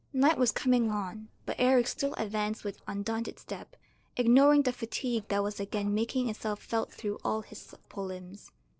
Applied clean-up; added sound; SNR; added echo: neural separator model SepFormer DNS4.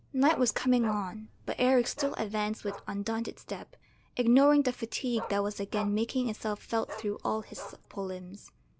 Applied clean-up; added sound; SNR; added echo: none; Bark; 14 dB; none.